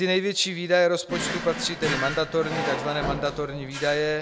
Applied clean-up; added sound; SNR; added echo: none; Drawer open or close; 6 dB; none.